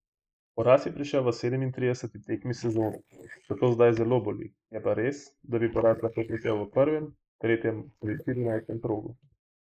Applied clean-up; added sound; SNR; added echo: neural mask model Resemble Enhance denoiser.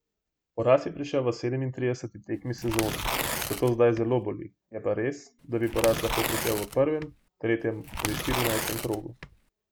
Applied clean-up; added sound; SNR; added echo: none; Tearing; 5 dB; none.